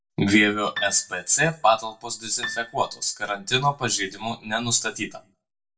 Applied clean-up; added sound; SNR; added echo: none; Piano; 15 dB; reverberation time 0.2 s.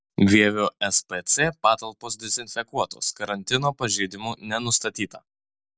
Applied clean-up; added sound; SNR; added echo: none; none; none; none.